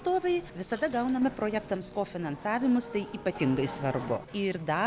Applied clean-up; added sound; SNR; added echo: none; none; none; none.